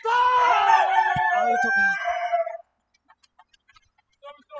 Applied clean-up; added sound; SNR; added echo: classical method spectral subtraction.